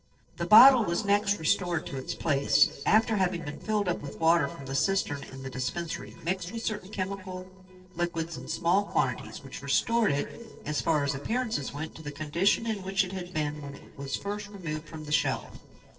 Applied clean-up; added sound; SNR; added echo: neural separator model SepFormer DNS4.